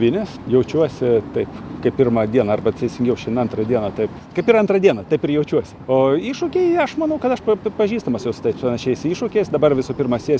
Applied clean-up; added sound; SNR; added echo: none; none; none; none.